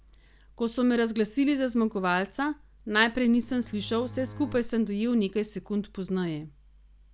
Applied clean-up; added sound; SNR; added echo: none; Bowed string instrument; 16 dB; none.